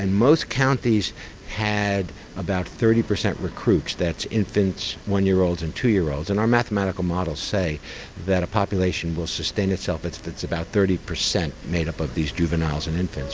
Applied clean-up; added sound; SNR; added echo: none; none; none; none.